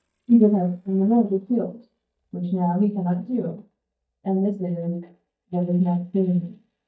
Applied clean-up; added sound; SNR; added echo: neural mask model DeepFilterNet 3.